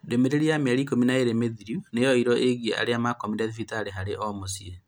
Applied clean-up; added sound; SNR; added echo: none; none; none; none.